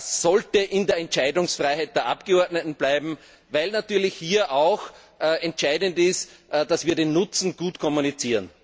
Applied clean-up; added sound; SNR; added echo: none; none; none; none.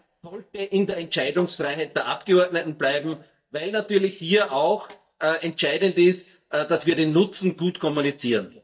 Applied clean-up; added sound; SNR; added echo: neural mask model DeepFilterNet 3.